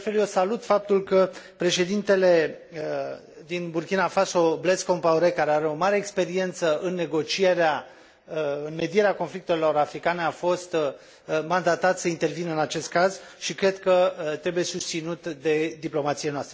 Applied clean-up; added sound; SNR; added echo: none; none; none; none.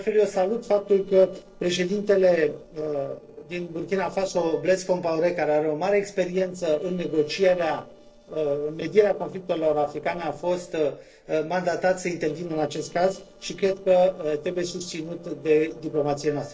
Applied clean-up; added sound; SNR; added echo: neural separator model SepFormer DNS4.